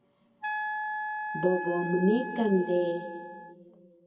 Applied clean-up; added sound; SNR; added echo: none; Wind instrument, woodwind instrument; 6 dB; reverberation time 1.9 s.